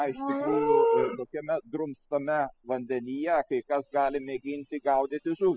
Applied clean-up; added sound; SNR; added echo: classical method spectral subtraction.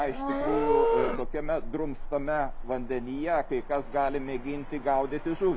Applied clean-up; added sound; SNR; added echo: none; Livestock, farm animals, working animals + Alarm; 2 dB; none.